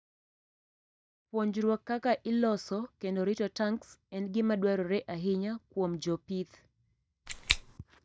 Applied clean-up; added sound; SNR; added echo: neural mask model DeepFilterNet 3.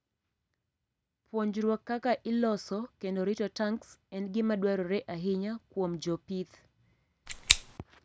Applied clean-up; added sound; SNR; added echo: none; Scissors; -4 dB; none.